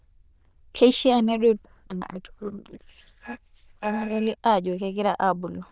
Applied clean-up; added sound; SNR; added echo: neural diffusion model UNIVERSE++.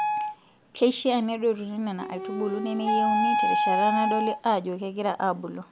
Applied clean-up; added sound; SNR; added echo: none; Wind instrument, woodwind instrument; 1 dB; none.